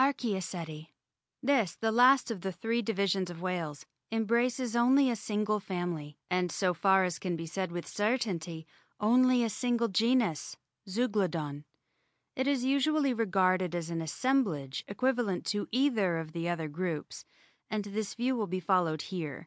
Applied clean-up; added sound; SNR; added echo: none; none; none; none.